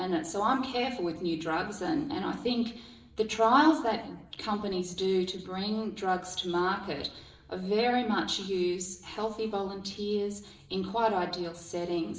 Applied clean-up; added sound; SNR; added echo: none; none; none; reverberation time 0.7 s.